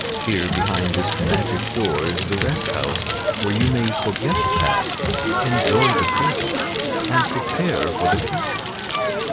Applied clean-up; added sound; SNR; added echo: none; Crackle; -4 dB; none.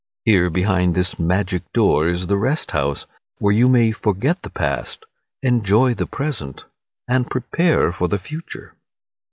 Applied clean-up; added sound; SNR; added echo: none; none; none; none.